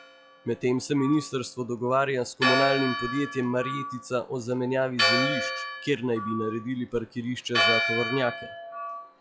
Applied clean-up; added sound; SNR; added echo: classical method log-MMSE.